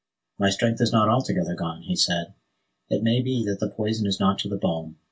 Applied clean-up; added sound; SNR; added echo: none; none; none; reverberation time 0.1 s.